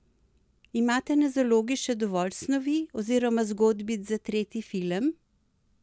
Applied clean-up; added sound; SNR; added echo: none; none; none; none.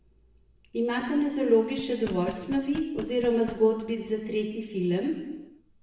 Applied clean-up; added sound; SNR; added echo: none; Knock; 15 dB; reverberation time 1.0 s.